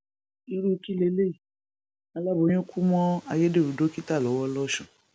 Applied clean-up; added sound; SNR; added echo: none; none; none; none.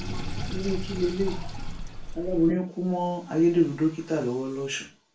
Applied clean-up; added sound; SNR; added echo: none; Sink (filling or washing); 7 dB; reverberation time 0.3 s.